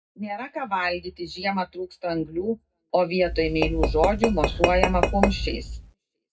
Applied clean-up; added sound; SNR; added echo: none; Tap / Glass; -1 dB; reverberation time 0.3 s.